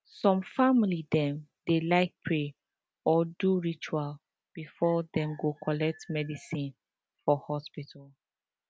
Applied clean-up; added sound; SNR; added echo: none; none; none; none.